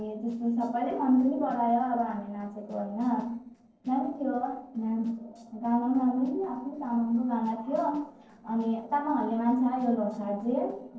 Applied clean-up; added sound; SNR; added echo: neural separator model SepFormer DNS4.